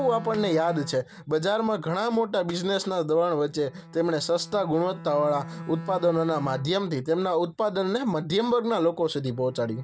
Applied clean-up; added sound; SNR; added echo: none; Bowed string instrument; 17 dB; none.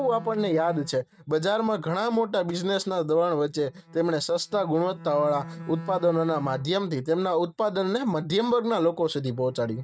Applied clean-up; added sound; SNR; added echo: neural mask model RNNoise.